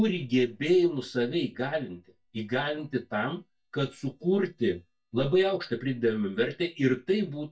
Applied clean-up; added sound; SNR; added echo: neural mask model DeepFilterNet 3.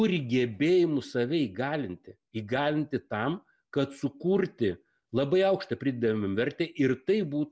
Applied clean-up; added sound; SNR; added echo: none; none; none; none.